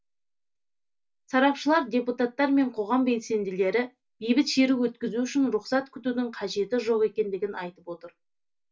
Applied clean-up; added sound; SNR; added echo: none; none; none; reverberation time 0.2 s.